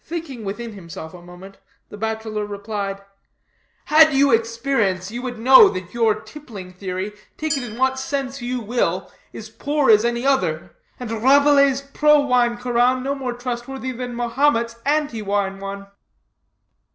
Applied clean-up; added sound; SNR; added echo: none; Glass; 17 dB; none.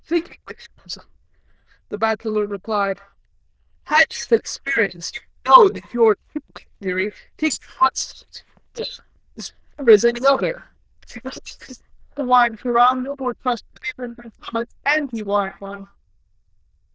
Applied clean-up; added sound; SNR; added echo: neural diffusion model UNIVERSE++.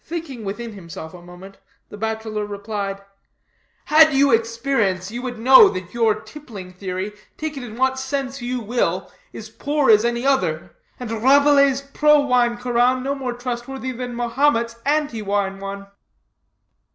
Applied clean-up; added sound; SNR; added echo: none; none; none; none.